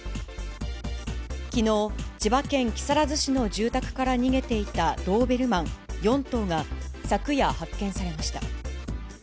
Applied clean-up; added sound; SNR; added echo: none; none; none; none.